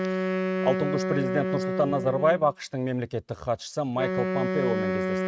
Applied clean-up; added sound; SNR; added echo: neural mask model RNNoise.